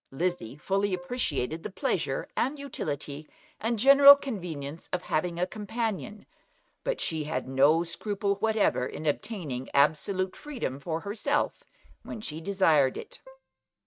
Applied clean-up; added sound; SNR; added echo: neural mask model RNNoise.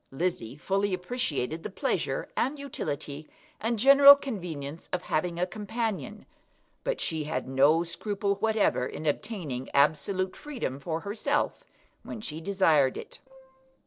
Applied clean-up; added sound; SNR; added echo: neural separator model SepFormer DNS4.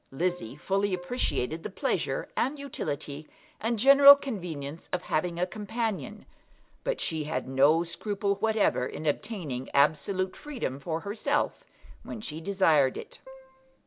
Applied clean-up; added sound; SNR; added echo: none; Keyboard (musical); 19 dB; none.